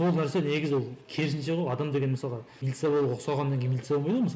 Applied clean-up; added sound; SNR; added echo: none; none; none; none.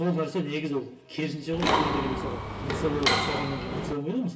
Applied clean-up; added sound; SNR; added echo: none; Mechanisms; -2 dB; reverberation time 0.2 s.